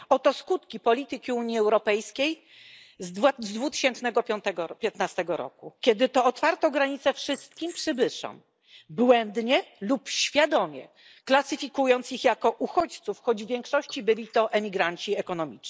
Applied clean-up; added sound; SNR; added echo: neural mask model Resemble Enhance denoiser.